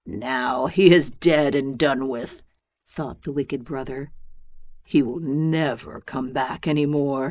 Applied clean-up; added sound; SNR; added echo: neural mask model Resemble Enhance denoiser.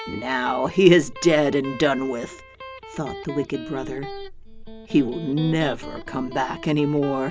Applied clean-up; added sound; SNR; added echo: none; Electric guitar; 15 dB; none.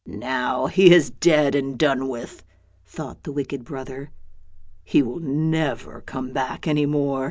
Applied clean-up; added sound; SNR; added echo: none; none; none; none.